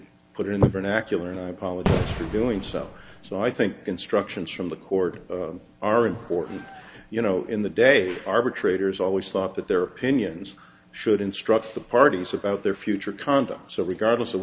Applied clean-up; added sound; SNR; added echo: none; Fireworks; 4 dB; none.